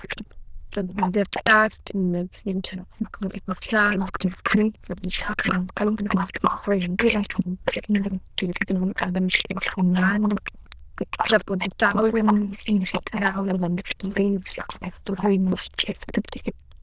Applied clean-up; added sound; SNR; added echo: neural diffusion model UNIVERSE++.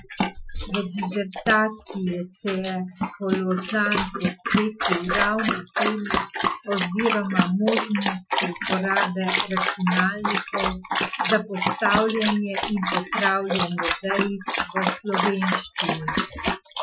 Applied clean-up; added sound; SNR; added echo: classical method Wiener filter.